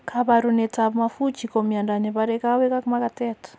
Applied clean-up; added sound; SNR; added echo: none; none; none; none.